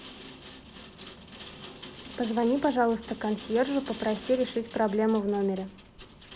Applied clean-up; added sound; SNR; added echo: none; Rain; 17 dB; none.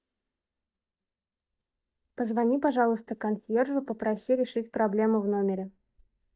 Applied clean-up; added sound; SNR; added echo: neural mask model DeepFilterNet 3.